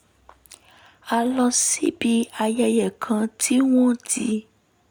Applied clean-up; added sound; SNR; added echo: none; none; none; none.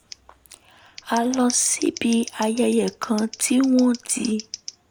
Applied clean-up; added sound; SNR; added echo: none; Scissors; 17 dB; none.